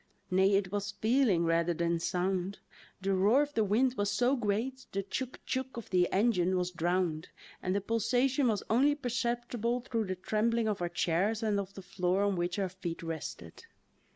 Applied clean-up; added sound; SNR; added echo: none; none; none; none.